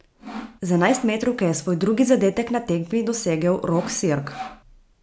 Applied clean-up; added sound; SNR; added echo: none; Sawing; 14 dB; none.